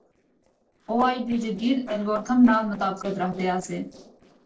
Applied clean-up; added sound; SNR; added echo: neural separator model SepFormer DNS4.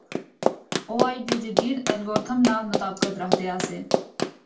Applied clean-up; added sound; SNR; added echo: none; Run; -1 dB; reverberation time 0.3 s.